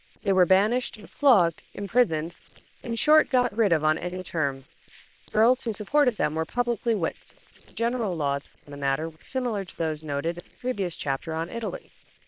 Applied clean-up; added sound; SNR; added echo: neural separator model SepFormer WHAM!.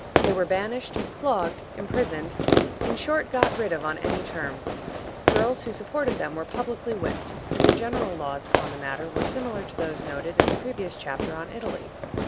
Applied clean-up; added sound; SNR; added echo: none; Fireworks; -2 dB; none.